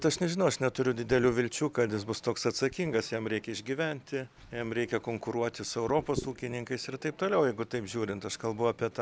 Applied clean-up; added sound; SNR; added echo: none; none; none; none.